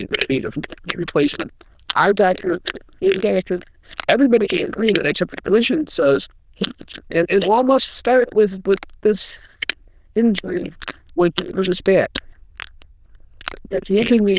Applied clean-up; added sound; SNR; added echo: neural diffusion model UNIVERSE++.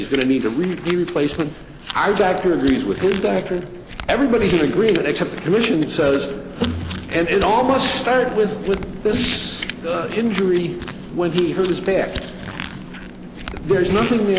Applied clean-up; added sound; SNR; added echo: none; Crumpling, crinkling; 13 dB; none.